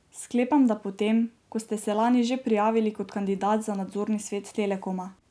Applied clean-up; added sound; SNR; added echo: none; none; none; none.